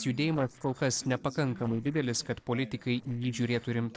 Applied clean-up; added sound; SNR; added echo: neural separator model SepFormer DNS4.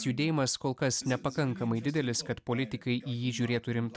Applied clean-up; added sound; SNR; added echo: none; none; none; none.